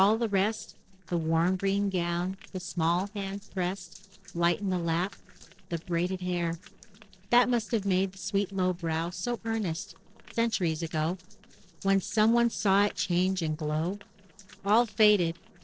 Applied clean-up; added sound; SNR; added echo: neural separator model SepFormer DNS4.